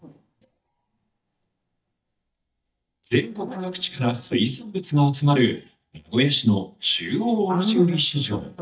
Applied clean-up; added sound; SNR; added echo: neural mask model DeepFilterNet 3.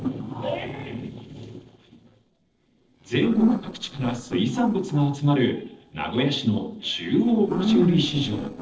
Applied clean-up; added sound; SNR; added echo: neural separator model SepFormer DNS4.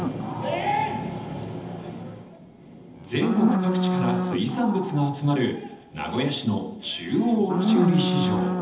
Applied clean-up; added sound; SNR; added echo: none; Livestock, farm animals, working animals; 2 dB; reverberation time 0.8 s.